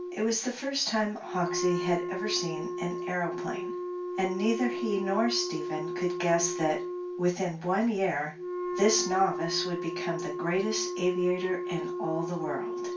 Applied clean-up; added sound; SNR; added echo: none; Wind instrument, woodwind instrument; 4 dB; reverberation time 0.2 s.